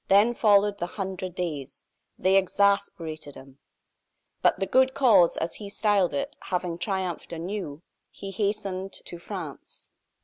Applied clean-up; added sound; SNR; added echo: none; none; none; none.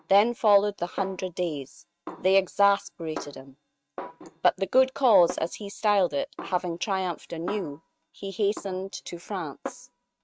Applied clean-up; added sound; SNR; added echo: neural mask model RNNoise.